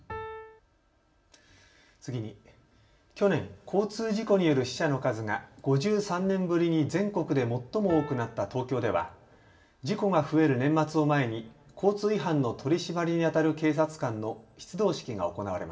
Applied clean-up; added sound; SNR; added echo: none; Piano; 11 dB; reverberation time 0.5 s.